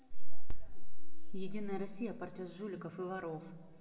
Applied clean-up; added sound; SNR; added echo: none; none; none; reverberation time 1.2 s.